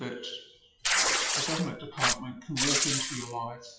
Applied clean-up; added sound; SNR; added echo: classical method WPE with log-MMSE.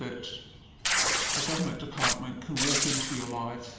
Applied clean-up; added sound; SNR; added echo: none; Tearing; -5 dB; reverberation time 1.1 s.